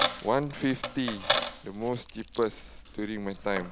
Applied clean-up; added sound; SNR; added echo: none; Coin (dropping); 0 dB; none.